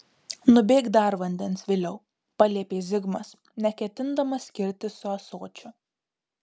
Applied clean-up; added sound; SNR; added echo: none; none; none; none.